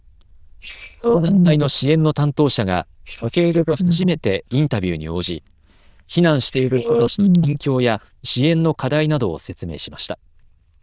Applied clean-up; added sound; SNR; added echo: neural diffusion model UNIVERSE++.